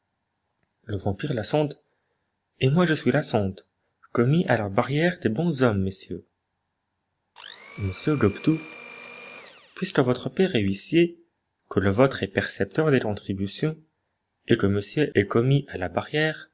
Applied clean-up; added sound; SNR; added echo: none; Domestic sounds, home sounds; 18 dB; none.